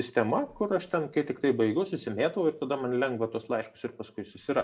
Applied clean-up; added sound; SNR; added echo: none; none; none; reverberation time 0.4 s.